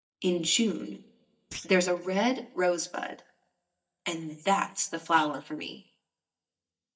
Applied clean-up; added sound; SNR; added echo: neural mask model DeepFilterNet 3.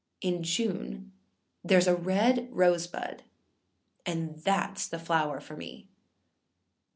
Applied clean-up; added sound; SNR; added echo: none; none; none; none.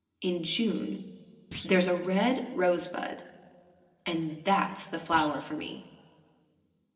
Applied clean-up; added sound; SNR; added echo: neural separator model SepFormer DNS4.